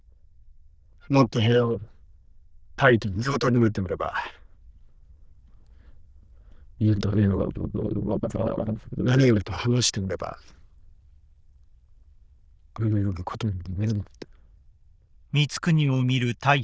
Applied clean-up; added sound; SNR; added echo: neural diffusion model UNIVERSE++.